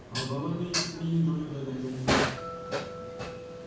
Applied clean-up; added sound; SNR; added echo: none; Dishes, pots, and pans; 0 dB; reverberation time 1.2 s.